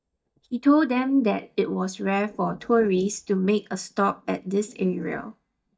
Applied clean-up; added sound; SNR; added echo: neural mask model DeepFilterNet 3.